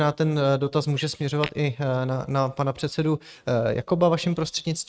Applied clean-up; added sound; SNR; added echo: neural mask model RNNoise.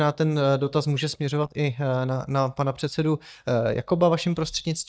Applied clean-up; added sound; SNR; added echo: neural mask model DeepFilterNet 3.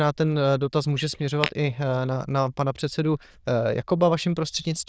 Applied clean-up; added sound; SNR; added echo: neural diffusion model UNIVERSE++.